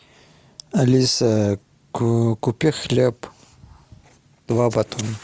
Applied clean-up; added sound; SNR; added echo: none; none; none; none.